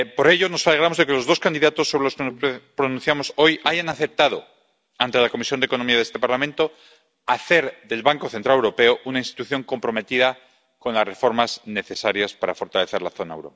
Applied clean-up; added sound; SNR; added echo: none; none; none; none.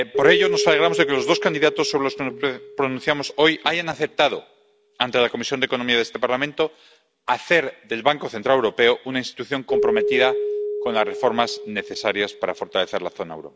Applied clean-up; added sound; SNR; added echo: none; Keyboard (musical); 6 dB; none.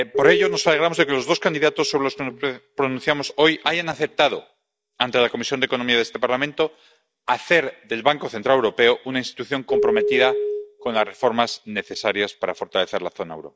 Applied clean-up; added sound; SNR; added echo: neural mask model DeepFilterNet 3.